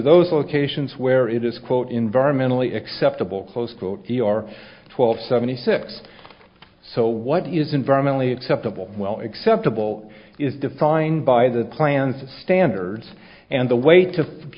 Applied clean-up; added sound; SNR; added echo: none; none; none; none.